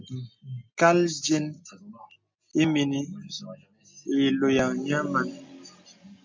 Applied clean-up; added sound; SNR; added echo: none; none; none; none.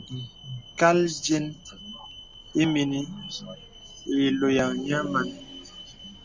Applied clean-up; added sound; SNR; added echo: none; Alarm; 19 dB; none.